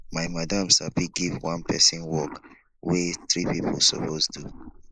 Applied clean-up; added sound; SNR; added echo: neural mask model Resemble Enhance denoiser.